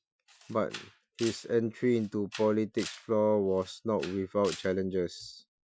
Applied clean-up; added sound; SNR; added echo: classical method Wiener filter.